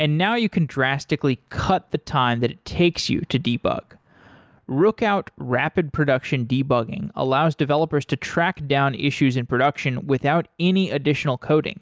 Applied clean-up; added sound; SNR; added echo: none; none; none; none.